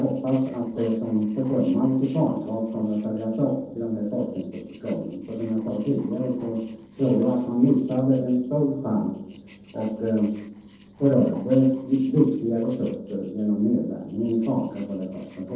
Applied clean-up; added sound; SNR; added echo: neural separator model SepFormer DNS4.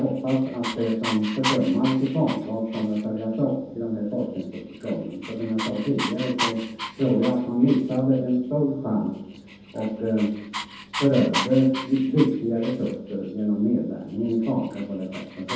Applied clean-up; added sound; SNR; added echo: none; Dog; 12 dB; reverberation time 0.9 s.